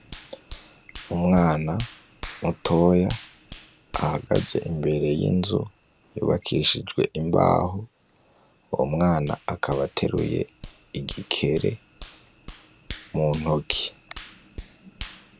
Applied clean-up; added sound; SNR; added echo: none; Hands; 14 dB; none.